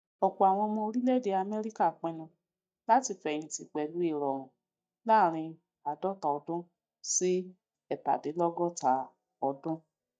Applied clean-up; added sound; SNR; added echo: neural mask model DeepFilterNet 3.